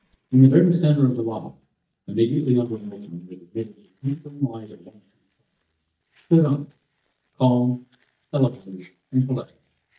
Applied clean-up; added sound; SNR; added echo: neural mask model DeepFilterNet 3.